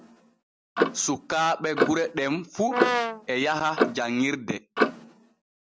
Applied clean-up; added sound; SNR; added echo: none; Brass instrument + Clock; 1 dB; none.